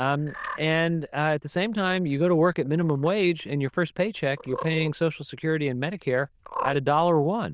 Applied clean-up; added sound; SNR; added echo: neural diffusion model UNIVERSE++.